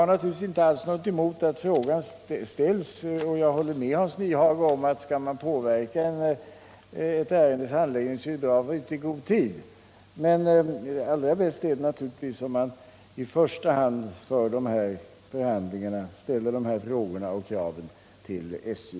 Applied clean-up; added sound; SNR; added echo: none; none; none; none.